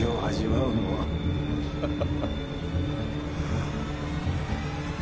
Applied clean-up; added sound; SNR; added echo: none; none; none; none.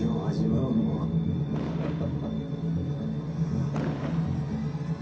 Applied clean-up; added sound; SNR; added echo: none; Fireworks; 13 dB; reverberation time 0.3 s.